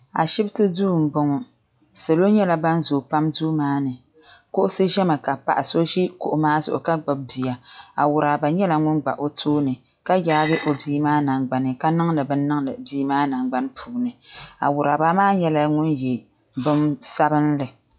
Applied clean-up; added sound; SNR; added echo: classical method log-MMSE.